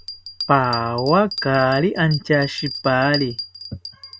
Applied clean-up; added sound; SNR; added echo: none; Bell; 12 dB; none.